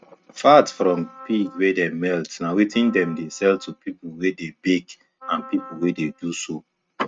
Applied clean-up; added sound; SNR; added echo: neural mask model RNNoise.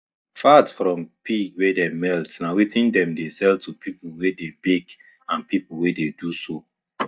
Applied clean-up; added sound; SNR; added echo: neural mask model DeepFilterNet 3.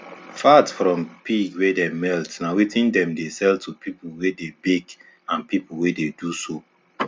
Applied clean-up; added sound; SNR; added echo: none; none; none; none.